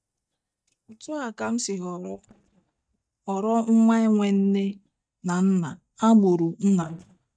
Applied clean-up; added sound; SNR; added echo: neural mask model DeepFilterNet 3.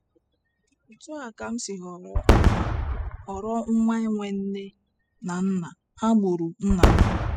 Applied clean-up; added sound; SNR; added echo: classical method spectral subtraction.